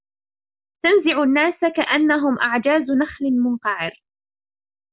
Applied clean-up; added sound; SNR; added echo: none; none; none; none.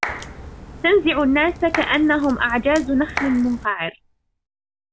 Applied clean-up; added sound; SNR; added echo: none; Clapping + Crack; 12 dB; none.